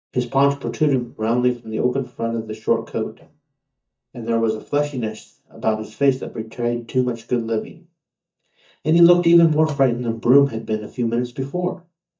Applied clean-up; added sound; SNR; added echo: neural mask model DeepFilterNet 3.